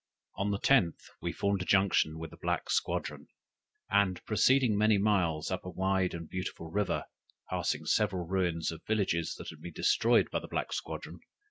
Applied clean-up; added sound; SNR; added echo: none; none; none; none.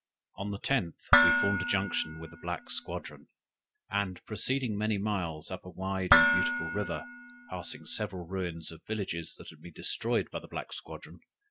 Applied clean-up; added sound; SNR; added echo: none; Dishes, pots, and pans; -5 dB; none.